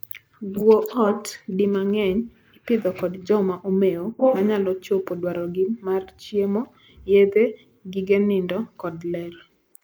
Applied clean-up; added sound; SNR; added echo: neural mask model Resemble Enhance denoiser.